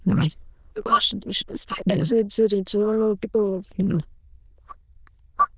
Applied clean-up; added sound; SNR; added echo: neural diffusion model UNIVERSE++.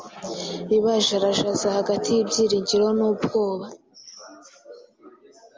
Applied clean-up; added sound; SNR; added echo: none; none; none; none.